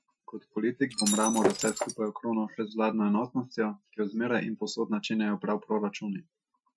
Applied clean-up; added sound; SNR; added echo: classical method Wiener filter.